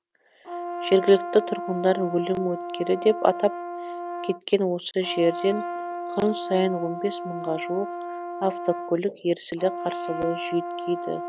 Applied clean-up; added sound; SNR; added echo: none; Brass instrument; 8 dB; none.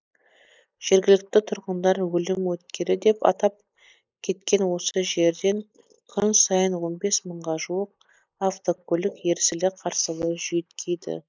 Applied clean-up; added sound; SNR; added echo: neural mask model Resemble Enhance denoiser.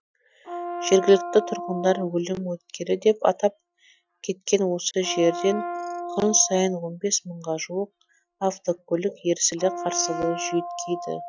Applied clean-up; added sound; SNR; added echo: classical method Wiener filter.